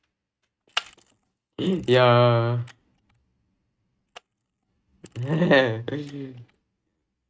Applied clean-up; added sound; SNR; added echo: neural mask model RNNoise.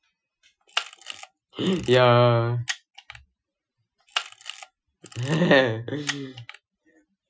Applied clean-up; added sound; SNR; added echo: classical method Wiener filter.